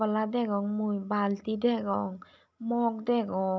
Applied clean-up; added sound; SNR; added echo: none; none; none; none.